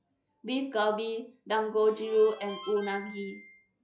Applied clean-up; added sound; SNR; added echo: classical method log-MMSE.